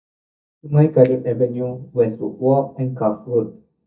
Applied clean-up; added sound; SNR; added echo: neural mask model DeepFilterNet 3.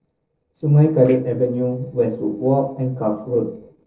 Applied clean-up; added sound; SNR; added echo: neural separator model SepFormer DNS4.